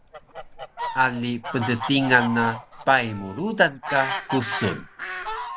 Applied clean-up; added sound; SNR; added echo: none; Fowl; 9 dB; none.